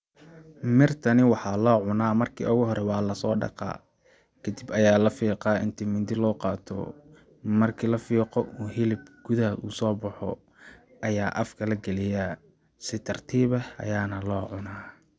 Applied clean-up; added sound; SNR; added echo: none; none; none; none.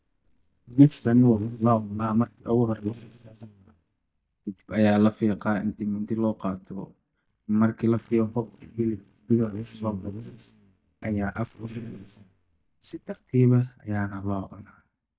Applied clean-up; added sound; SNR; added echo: neural mask model DeepFilterNet 3.